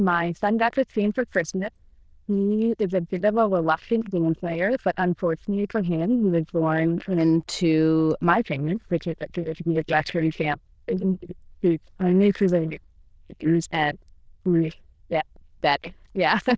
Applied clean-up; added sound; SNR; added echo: neural diffusion model UNIVERSE++.